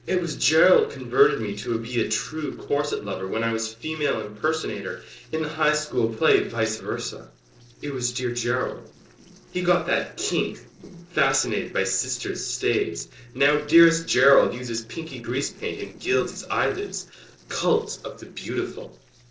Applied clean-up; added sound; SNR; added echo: neural separator model SepFormer DNS4.